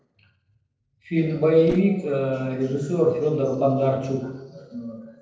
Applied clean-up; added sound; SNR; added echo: neural separator model SepFormer DNS4.